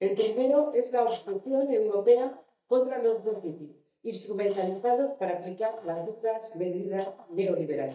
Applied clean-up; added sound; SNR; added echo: neural mask model DeepFilterNet 3.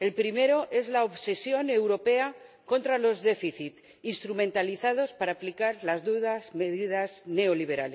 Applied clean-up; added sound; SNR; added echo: none; none; none; none.